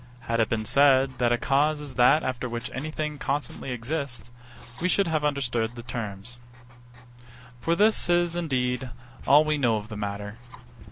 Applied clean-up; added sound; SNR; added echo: none; Writing; 17 dB; none.